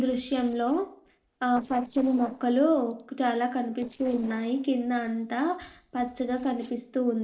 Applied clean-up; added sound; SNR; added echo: neural separator model SepFormer DNS4.